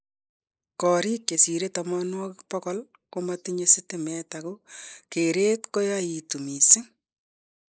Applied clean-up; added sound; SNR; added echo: neural mask model Resemble Enhance denoiser.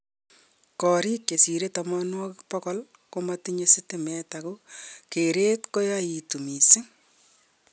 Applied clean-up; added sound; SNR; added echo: none; none; none; none.